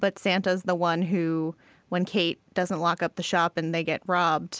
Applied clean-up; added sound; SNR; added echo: none; none; none; none.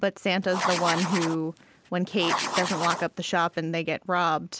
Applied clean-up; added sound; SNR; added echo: none; Writing; 4 dB; none.